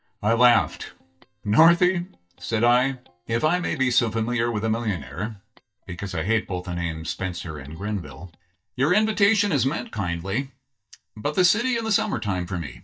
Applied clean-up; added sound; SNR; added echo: neural mask model DeepFilterNet 3.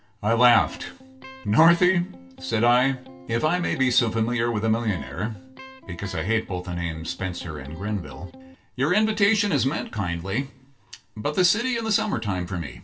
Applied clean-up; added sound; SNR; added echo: none; Electric guitar; 18 dB; reverberation time 0.2 s.